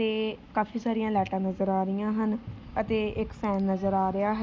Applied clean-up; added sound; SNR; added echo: none; none; none; none.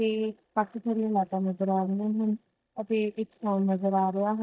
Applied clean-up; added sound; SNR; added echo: neural mask model DeepFilterNet 3.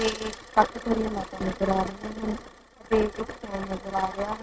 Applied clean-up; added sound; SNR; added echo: neural mask model RNNoise.